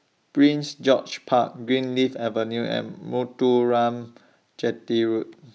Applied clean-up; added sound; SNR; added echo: none; none; none; none.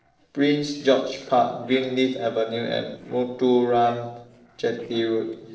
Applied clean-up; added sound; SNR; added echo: neural separator model SepFormer DNS4.